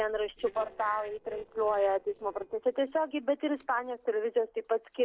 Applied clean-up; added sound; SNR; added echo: neural separator model SepFormer DNS4.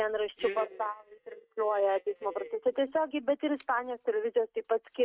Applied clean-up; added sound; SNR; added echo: neural mask model RNNoise.